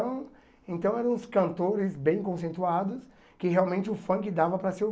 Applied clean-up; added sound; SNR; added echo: none; none; none; none.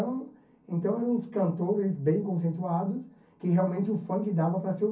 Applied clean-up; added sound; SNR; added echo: none; none; none; reverberation time 0.3 s.